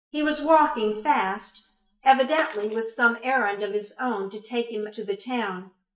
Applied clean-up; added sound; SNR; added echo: neural mask model DeepFilterNet 3.